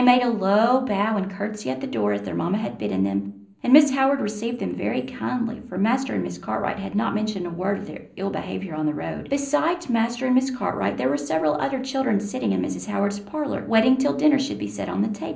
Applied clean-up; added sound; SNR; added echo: none; none; none; reverberation time 0.5 s.